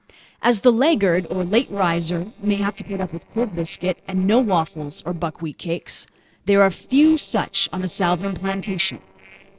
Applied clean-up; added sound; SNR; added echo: neural separator model SepFormer DNS4.